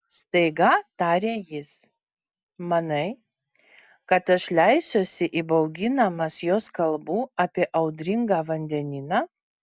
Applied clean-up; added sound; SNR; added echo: none; none; none; none.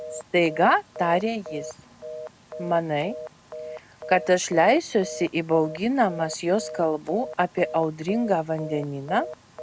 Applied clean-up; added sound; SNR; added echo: none; Telephone; 13 dB; none.